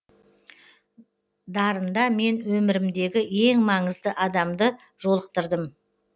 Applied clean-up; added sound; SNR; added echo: none; none; none; none.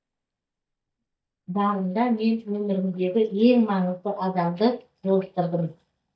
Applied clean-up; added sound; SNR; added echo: neural mask model DeepFilterNet 3.